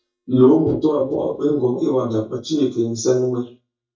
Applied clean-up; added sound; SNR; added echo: neural mask model DeepFilterNet 3.